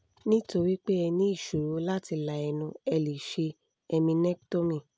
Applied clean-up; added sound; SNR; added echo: none; none; none; none.